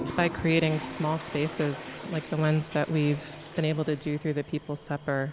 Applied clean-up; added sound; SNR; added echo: none; Toilet flush; 13 dB; none.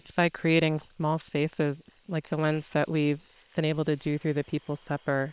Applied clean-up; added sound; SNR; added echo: neural separator model SepFormer WHAM!.